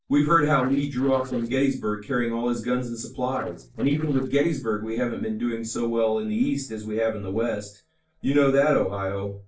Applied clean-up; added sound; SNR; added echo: neural separator model SepFormer DNS4.